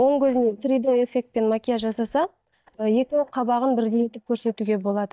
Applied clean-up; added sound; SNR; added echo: neural mask model DeepFilterNet 3.